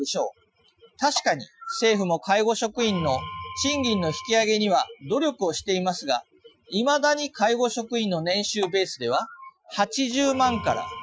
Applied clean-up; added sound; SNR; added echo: classical method Wiener filter.